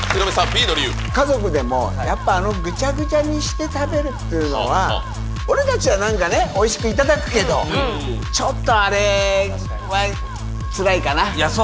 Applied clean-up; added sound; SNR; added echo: none; none; none; none.